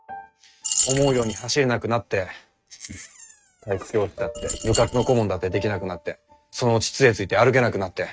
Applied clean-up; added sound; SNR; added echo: neural mask model RNNoise.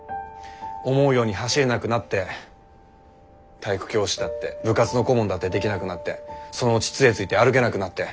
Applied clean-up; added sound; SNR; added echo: none; none; none; none.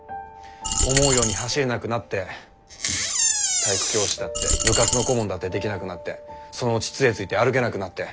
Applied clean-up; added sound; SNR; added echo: none; Door + Coin (dropping); -3 dB; none.